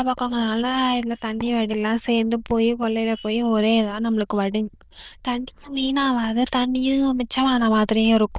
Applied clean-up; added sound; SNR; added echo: neural diffusion model UNIVERSE++.